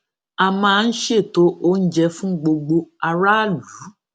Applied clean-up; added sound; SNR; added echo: none; none; none; none.